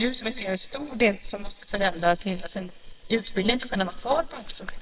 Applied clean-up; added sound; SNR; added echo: neural separator model SepFormer WHAMR!.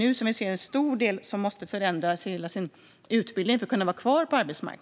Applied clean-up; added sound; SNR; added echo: none; none; none; none.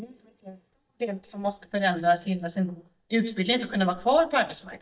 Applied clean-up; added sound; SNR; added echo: neural mask model DeepFilterNet 3.